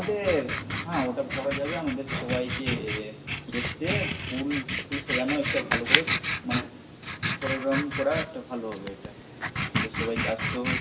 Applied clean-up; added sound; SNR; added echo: none; Writing; -1 dB; reverberation time 0.7 s.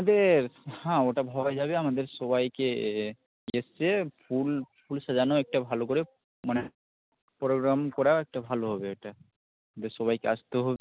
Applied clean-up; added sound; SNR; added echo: none; none; none; none.